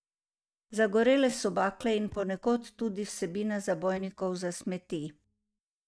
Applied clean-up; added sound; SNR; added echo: neural mask model DeepFilterNet 3.